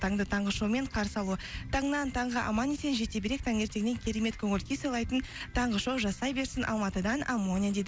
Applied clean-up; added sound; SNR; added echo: none; none; none; none.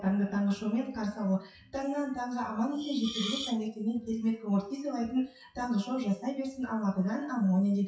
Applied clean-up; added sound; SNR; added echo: classical method WPE with log-MMSE.